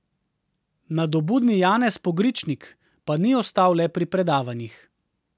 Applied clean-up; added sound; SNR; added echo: none; none; none; none.